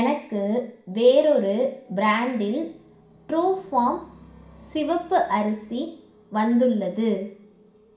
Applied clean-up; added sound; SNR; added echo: none; none; none; reverberation time 0.5 s.